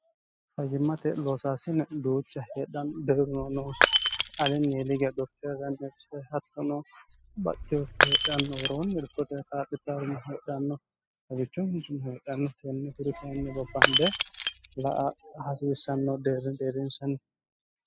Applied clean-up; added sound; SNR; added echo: classical method spectral subtraction.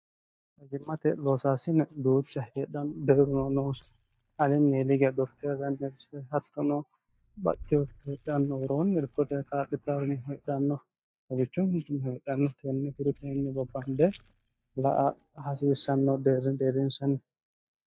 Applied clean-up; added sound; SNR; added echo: neural mask model DeepFilterNet 3.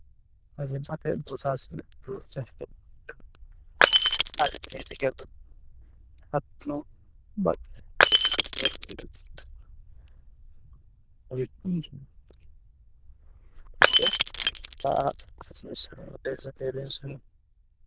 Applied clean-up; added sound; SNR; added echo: neural diffusion model UNIVERSE++.